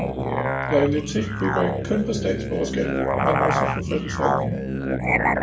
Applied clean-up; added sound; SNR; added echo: none; Musical instrument; -2 dB; reverberation time 0.8 s.